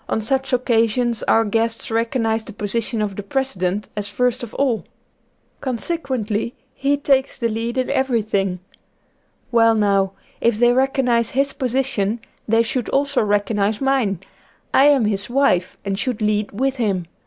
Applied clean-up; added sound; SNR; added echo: none; none; none; none.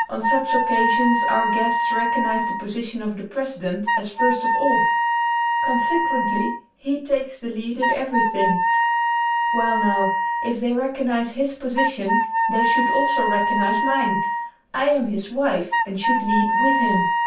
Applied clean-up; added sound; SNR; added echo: none; Wind instrument, woodwind instrument; -3 dB; reverberation time 0.3 s.